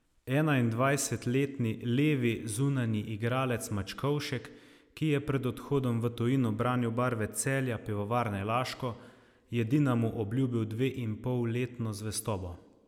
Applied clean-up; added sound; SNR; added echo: none; none; none; none.